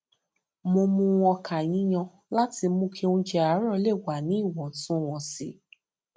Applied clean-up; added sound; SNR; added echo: none; none; none; none.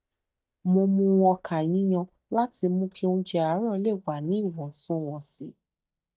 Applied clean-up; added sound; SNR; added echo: neural mask model DeepFilterNet 3.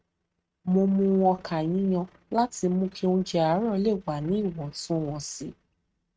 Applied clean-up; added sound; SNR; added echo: neural mask model RNNoise.